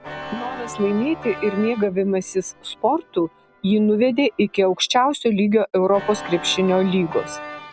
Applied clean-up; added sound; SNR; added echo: none; Organ; 16 dB; none.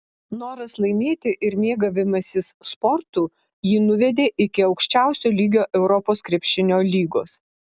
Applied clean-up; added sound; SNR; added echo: none; none; none; none.